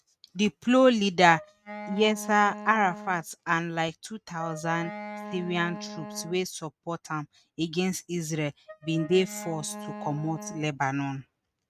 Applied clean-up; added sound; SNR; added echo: neural mask model RNNoise.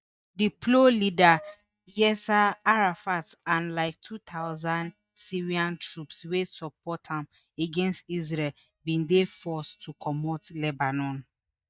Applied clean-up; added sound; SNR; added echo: neural mask model DeepFilterNet 3.